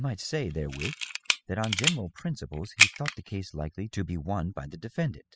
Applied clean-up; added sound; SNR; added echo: classical method spectral subtraction.